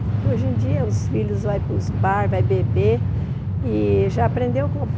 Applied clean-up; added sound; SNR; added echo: none; Train; -3 dB; none.